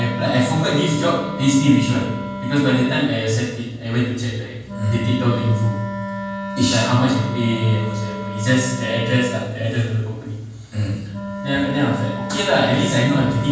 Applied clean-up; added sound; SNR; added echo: none; Wind instrument, woodwind instrument; 9 dB; reverberation time 1.2 s.